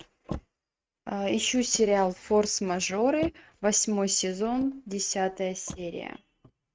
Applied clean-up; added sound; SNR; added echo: neural mask model RNNoise.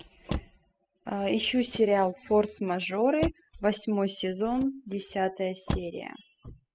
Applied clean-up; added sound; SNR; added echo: classical method spectral subtraction.